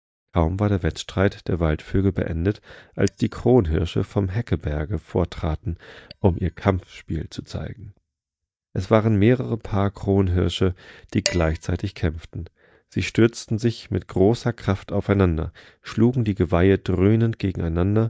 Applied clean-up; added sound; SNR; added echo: neural mask model DeepFilterNet 3.